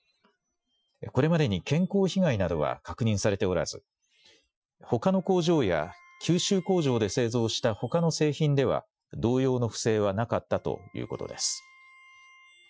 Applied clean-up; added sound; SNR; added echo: classical method Wiener filter.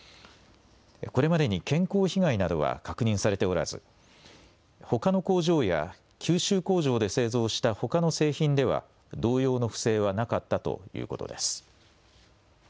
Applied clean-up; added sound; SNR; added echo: none; none; none; none.